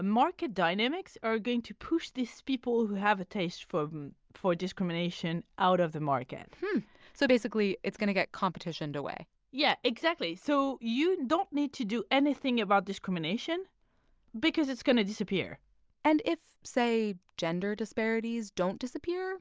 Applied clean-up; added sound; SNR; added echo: none; none; none; none.